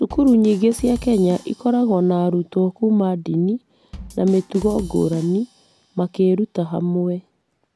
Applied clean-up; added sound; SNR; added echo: none; Bass drum / Drum kit; 20 dB; none.